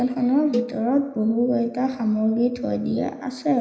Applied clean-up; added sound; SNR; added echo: none; Cowbell; 13 dB; reverberation time 0.9 s.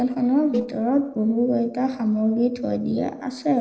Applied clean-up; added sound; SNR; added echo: neural separator model SepFormer DNS4.